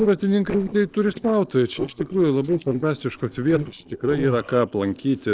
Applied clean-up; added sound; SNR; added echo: neural separator model SepFormer DNS4.